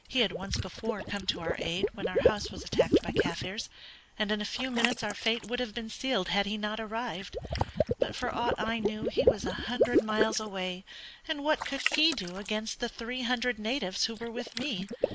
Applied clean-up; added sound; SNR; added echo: neural mask model Resemble Enhance denoiser.